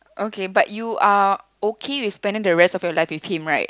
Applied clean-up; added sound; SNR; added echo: none; none; none; none.